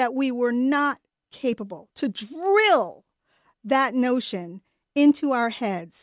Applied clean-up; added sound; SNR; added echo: none; none; none; none.